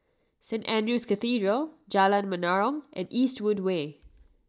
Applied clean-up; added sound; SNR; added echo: none; none; none; none.